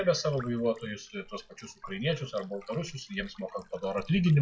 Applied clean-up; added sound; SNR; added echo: classical method WPE with log-MMSE.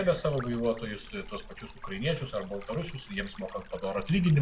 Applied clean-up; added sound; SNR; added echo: none; Stream; 15 dB; reverberation time 0.7 s.